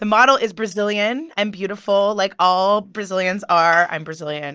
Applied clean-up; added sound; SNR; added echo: neural mask model DeepFilterNet 3.